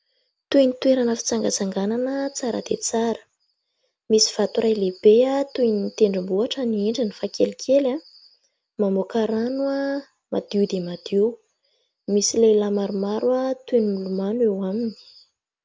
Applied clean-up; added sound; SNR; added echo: none; none; none; none.